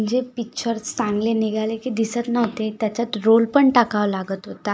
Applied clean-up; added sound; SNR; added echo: none; none; none; none.